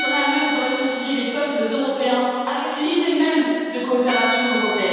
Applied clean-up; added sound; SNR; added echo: none; Bowed string instrument; 7 dB; reverberation time 2.1 s.